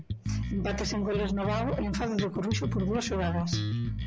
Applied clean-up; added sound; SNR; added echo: none; Bass guitar; 1 dB; none.